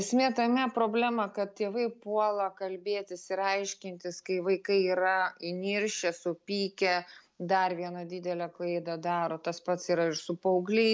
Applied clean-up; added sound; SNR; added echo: none; none; none; none.